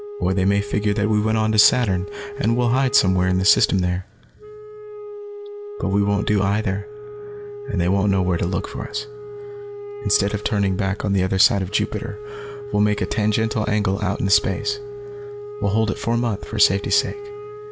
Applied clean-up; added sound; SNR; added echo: none; Wind instrument, woodwind instrument; 12 dB; none.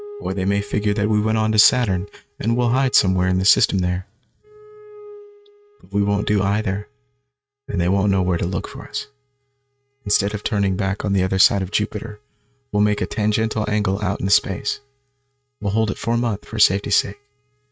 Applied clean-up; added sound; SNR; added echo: neural mask model RNNoise.